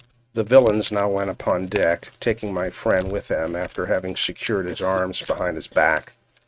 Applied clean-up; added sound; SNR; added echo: neural mask model RNNoise.